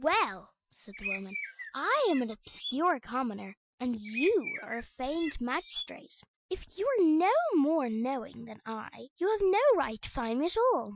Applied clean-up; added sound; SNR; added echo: classical method Wiener filter.